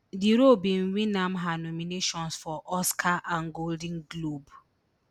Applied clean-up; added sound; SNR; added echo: none; none; none; none.